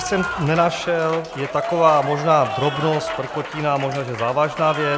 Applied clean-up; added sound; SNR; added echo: none; Applause; 9 dB; none.